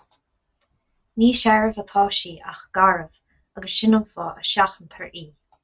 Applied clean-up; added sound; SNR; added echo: none; none; none; none.